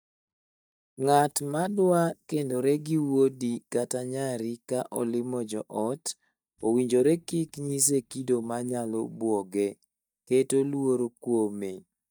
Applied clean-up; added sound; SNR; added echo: neural mask model DeepFilterNet 3.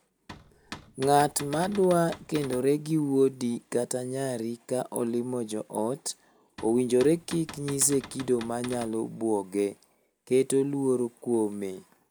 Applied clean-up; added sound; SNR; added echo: none; Cupboard open or close / Door; 16 dB; none.